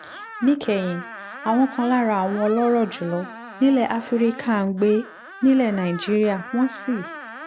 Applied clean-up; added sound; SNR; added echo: none; Screech; 15 dB; none.